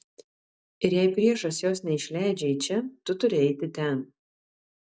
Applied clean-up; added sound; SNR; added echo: none; none; none; none.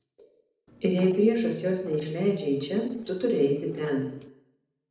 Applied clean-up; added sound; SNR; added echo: neural separator model SepFormer DNS4.